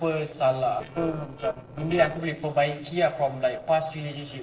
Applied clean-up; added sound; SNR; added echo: neural separator model SepFormer DNS4.